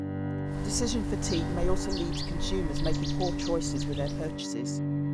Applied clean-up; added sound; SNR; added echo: none; Bird + Bowed string instrument; -5 dB; none.